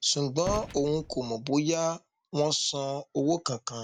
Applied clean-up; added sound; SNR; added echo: none; Gunshot, gunfire; 16 dB; none.